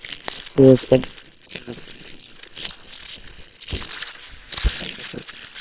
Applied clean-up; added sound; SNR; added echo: neural separator model SepFormer WHAM!.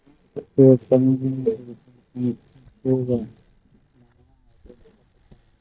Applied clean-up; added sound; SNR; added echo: neural mask model DeepFilterNet 3.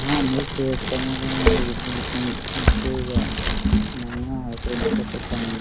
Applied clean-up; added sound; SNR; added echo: none; Bicycle; -4 dB; none.